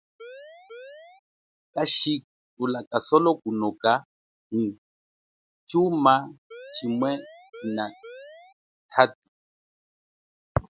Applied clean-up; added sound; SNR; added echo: none; Siren; 17 dB; none.